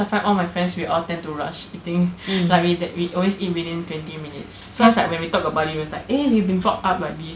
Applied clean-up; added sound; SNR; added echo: none; Wind instrument, woodwind instrument; -3 dB; none.